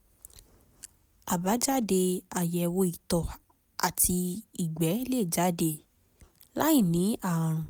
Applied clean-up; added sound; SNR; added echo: none; none; none; none.